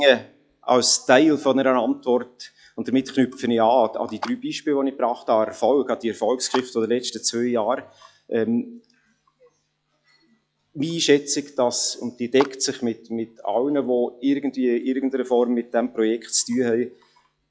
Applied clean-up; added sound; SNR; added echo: classical method log-MMSE.